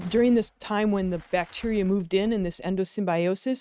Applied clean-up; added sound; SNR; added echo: neural mask model RNNoise.